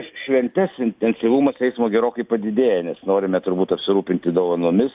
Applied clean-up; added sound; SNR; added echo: none; none; none; none.